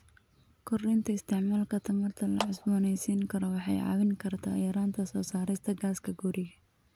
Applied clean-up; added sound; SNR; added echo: none; Clapping; 11 dB; none.